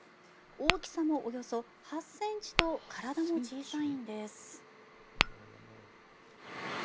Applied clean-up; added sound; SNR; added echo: none; Tap / Glass; 1 dB; none.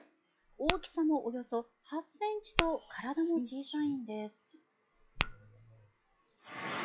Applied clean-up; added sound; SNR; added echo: classical method log-MMSE.